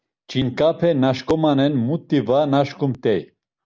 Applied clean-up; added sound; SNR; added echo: none; none; none; none.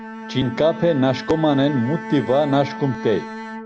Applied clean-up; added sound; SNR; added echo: none; Bowed string instrument; 11 dB; none.